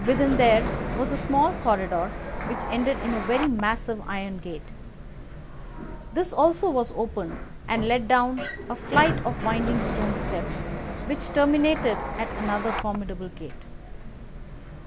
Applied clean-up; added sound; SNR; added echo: none; Sliding door; 5 dB; none.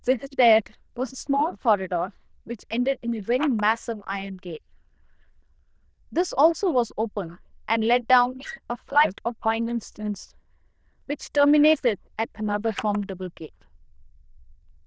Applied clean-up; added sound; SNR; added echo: neural diffusion model UNIVERSE++.